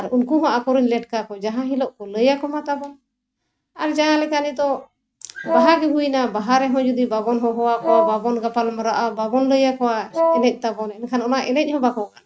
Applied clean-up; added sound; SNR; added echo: neural mask model RNNoise.